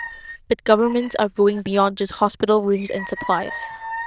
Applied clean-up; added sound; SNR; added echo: neural diffusion model UNIVERSE++.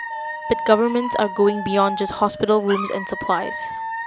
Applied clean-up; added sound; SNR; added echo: none; Alarm / Dog; 8 dB; none.